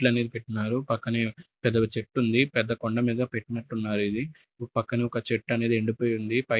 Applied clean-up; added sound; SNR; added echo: none; none; none; none.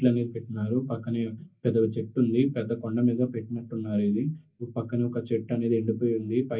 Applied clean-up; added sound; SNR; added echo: none; none; none; reverberation time 0.3 s.